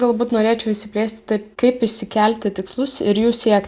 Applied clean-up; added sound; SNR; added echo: none; none; none; none.